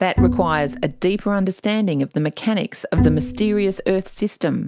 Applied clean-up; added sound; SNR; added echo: none; Bowed string instrument; 2 dB; none.